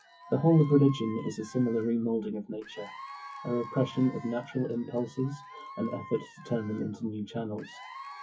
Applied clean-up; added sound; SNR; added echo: classical method WPE with log-MMSE.